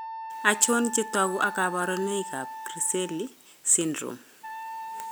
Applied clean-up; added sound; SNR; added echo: none; Wind instrument, woodwind instrument; 11 dB; none.